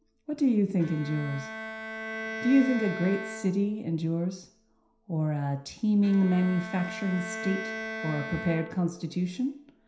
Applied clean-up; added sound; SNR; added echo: none; Bowed string instrument; 11 dB; reverberation time 0.5 s.